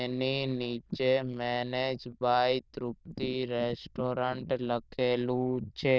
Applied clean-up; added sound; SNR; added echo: neural diffusion model UNIVERSE++.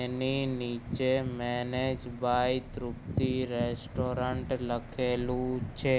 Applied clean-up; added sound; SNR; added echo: none; Purr; 19 dB; none.